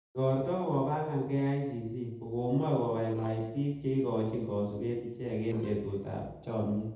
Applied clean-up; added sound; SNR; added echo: neural separator model SepFormer DNS4.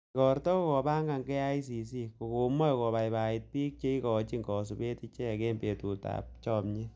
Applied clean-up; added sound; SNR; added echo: none; none; none; none.